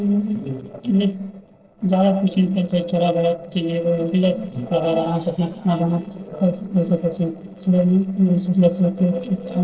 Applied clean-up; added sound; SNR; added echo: neural separator model SepFormer DNS4.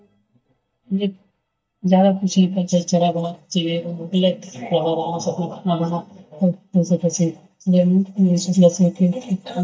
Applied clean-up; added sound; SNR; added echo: neural mask model DeepFilterNet 3.